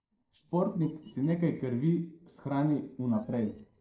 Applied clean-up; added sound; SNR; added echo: neural separator model SepFormer DNS4.